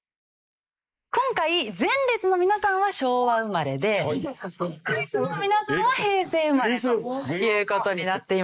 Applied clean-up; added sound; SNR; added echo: neural mask model Resemble Enhance denoiser.